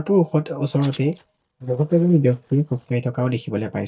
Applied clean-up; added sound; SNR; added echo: neural mask model DeepFilterNet 3.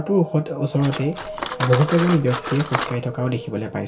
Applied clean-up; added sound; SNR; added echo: none; Cutlery, silverware; 8 dB; reverberation time 0.2 s.